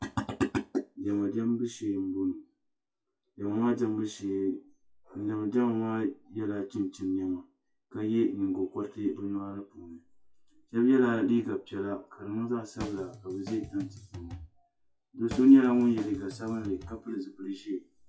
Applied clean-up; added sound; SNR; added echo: classical method WPE with log-MMSE.